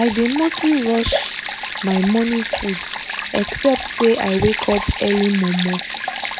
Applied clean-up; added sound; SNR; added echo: none; Stream; 5 dB; none.